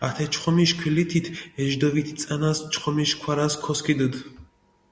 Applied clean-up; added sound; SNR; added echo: none; none; none; none.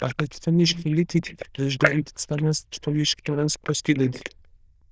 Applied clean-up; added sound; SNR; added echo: neural diffusion model UNIVERSE++.